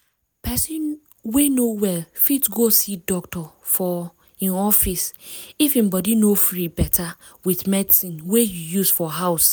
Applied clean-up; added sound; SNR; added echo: none; none; none; none.